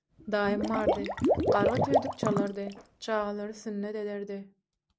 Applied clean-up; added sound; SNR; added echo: none; Water / Liquid; -3 dB; none.